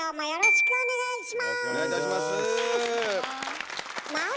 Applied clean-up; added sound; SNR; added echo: none; Glockenspiel; 2 dB; none.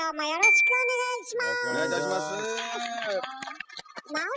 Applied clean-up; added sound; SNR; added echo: classical method spectral subtraction.